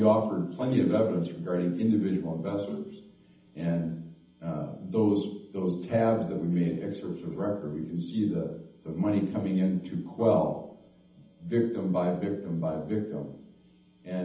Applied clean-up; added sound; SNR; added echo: none; none; none; reverberation time 0.8 s.